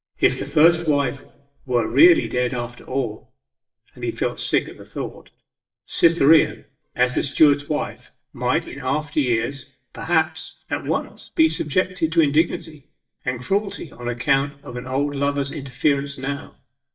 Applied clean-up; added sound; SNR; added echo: neural mask model DeepFilterNet 3.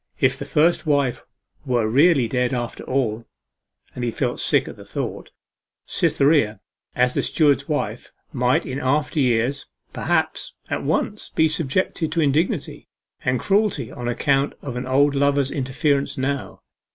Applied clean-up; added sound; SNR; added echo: none; none; none; none.